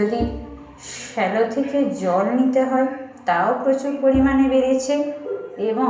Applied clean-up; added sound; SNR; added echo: none; Bowed string instrument; 16 dB; reverberation time 0.8 s.